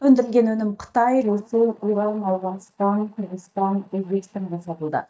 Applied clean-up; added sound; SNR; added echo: neural mask model DeepFilterNet 3.